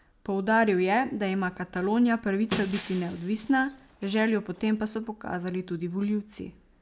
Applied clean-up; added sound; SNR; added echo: none; Shatter; 14 dB; none.